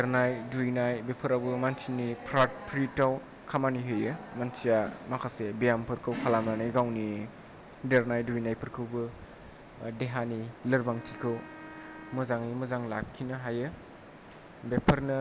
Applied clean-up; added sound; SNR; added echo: none; Wind instrument, woodwind instrument; 19 dB; none.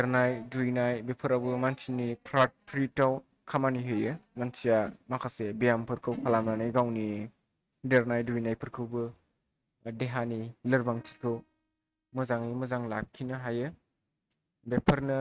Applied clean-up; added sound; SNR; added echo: neural mask model RNNoise.